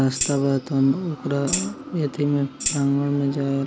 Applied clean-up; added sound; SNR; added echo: none; Tambourine; 7 dB; none.